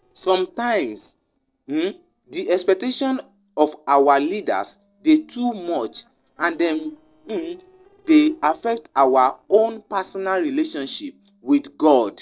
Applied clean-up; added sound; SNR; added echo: neural separator model SepFormer DNS4.